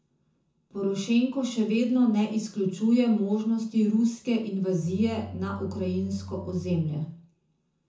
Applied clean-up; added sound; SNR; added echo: none; Bowed string instrument; 14 dB; reverberation time 0.6 s.